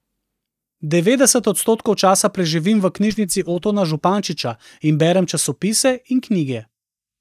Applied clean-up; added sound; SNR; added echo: neural mask model DeepFilterNet 3.